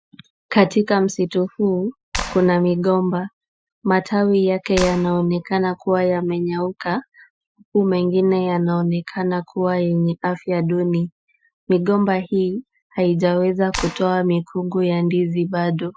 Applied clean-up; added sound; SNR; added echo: classical method Wiener filter.